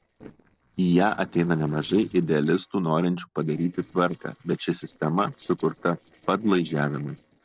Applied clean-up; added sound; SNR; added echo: neural separator model SepFormer DNS4.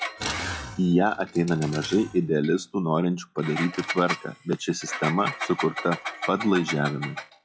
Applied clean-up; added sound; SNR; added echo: classical method log-MMSE.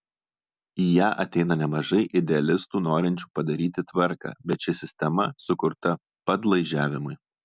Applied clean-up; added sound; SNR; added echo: none; none; none; none.